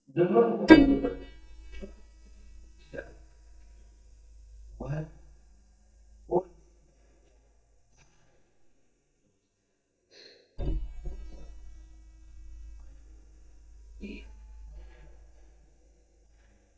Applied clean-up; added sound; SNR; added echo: neural mask model DeepFilterNet 3.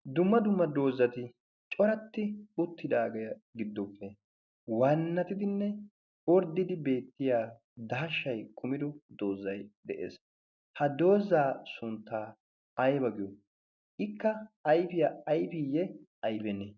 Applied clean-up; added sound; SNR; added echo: none; none; none; none.